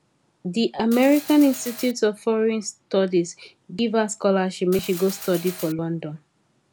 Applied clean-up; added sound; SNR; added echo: none; Mechanisms; 14 dB; none.